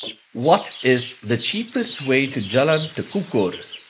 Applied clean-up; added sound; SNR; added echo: neural mask model Resemble Enhance denoiser.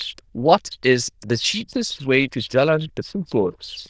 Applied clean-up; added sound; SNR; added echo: neural diffusion model UNIVERSE++.